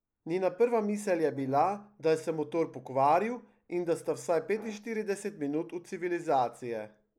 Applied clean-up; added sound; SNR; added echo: neural mask model Resemble Enhance denoiser.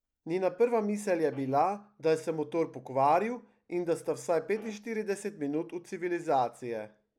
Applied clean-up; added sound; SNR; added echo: neural mask model DeepFilterNet 3.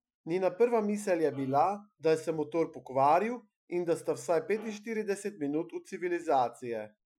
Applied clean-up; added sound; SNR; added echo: classical method Wiener filter.